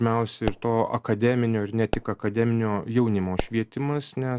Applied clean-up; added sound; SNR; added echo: none; Explosion; 12 dB; none.